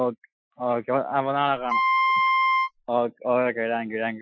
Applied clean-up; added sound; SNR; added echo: classical method Wiener filter.